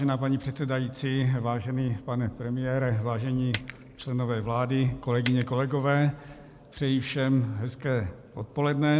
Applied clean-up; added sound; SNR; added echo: none; Coin (dropping); 13 dB; none.